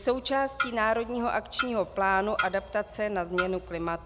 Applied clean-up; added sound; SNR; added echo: none; Clock; 9 dB; none.